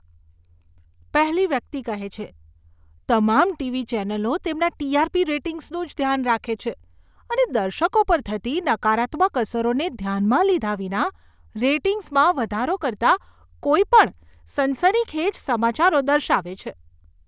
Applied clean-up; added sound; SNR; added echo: none; none; none; none.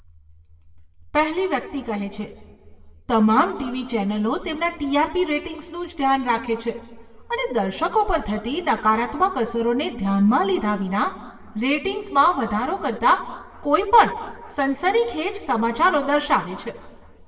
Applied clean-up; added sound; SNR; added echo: none; none; none; reverberation time 1.2 s.